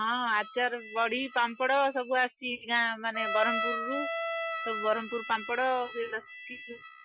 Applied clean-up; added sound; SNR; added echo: classical method Wiener filter.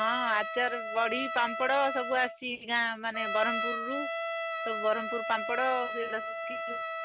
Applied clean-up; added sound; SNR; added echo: none; Trumpet; 3 dB; none.